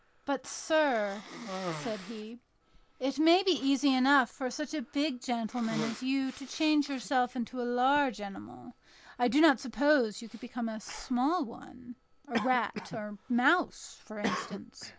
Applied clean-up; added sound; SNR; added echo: none; Cough; 14 dB; none.